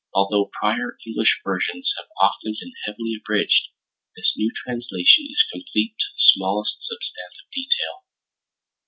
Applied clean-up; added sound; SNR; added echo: none; none; none; none.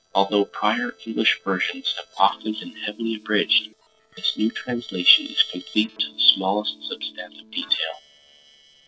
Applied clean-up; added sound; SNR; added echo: neural separator model SepFormer DNS4.